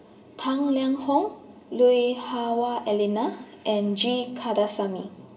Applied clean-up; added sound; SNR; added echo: none; none; none; reverberation time 1.8 s.